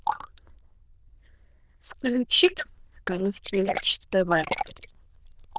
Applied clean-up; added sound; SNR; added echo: neural diffusion model UNIVERSE++.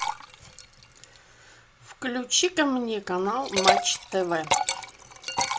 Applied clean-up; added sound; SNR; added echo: none; Liquid; 1 dB; none.